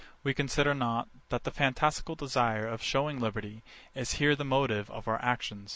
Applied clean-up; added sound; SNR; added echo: none; none; none; none.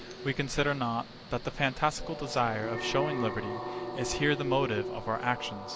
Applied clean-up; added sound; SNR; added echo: none; Train + Alarm; 6 dB; none.